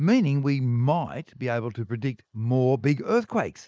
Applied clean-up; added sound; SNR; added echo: neural mask model Resemble Enhance denoiser.